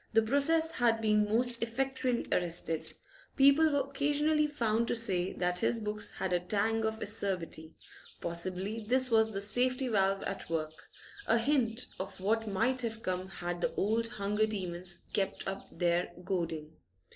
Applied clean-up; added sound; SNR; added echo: neural separator model SepFormer DNS4.